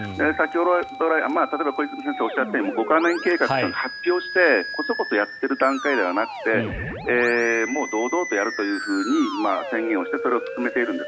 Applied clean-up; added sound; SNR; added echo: none; Musical instrument; 10 dB; none.